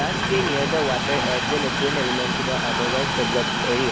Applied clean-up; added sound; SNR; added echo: none; Train; -2 dB; none.